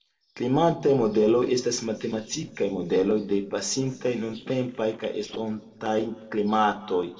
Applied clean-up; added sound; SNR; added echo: neural separator model SepFormer DNS4.